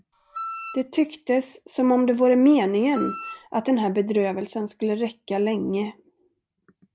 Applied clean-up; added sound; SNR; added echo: none; Wind instrument, woodwind instrument; 11 dB; none.